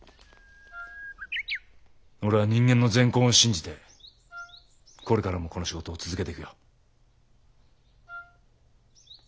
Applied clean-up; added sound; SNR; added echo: none; Wind instrument, woodwind instrument; 19 dB; none.